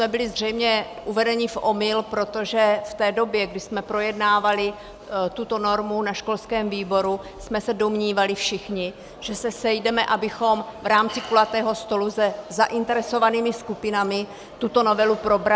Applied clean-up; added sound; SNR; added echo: none; none; none; none.